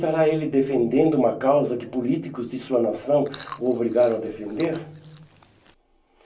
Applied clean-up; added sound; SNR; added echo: none; Chewing, mastication; 16 dB; reverberation time 0.3 s.